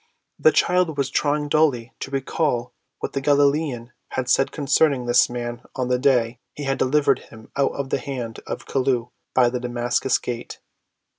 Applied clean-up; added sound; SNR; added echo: none; none; none; none.